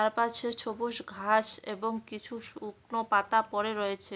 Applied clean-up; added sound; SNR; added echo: none; none; none; none.